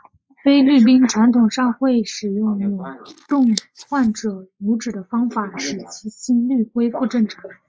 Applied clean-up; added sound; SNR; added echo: neural mask model Resemble Enhance denoiser.